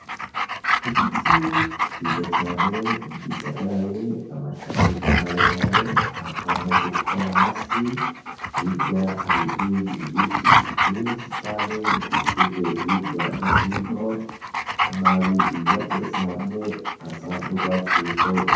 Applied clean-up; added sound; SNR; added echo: none; Dog; -4 dB; reverberation time 0.6 s.